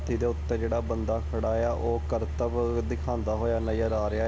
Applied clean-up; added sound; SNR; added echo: none; none; none; none.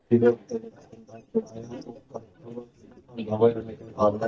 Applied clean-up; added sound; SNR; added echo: neural mask model DeepFilterNet 3.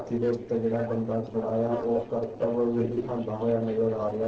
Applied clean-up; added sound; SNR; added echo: neural separator model SepFormer DNS4.